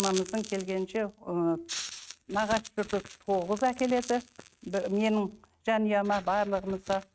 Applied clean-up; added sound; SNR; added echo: neural mask model RNNoise.